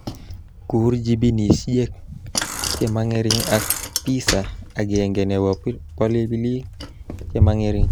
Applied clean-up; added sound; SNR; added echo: none; Bicycle; 4 dB; none.